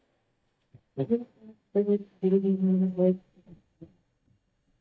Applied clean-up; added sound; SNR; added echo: neural mask model DeepFilterNet 3.